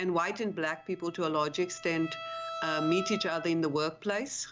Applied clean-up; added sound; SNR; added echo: none; Bowed string instrument; 11 dB; none.